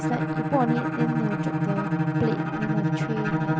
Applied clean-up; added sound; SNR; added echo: none; Bowed string instrument; -4 dB; none.